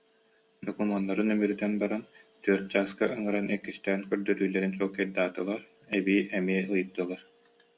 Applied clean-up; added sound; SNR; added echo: none; none; none; none.